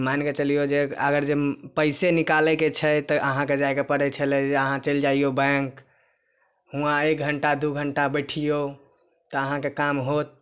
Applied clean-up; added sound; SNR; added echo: none; none; none; none.